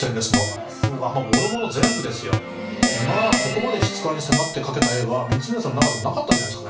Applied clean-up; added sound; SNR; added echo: none; Keyboard (musical); 0 dB; reverberation time 0.3 s.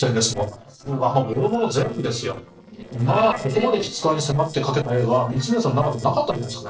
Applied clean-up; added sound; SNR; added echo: neural separator model SepFormer DNS4.